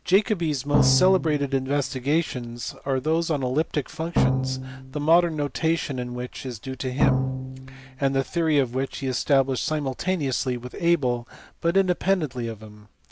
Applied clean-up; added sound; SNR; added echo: none; Drum; 2 dB; none.